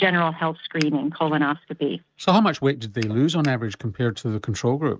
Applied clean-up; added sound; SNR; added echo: neural mask model RNNoise.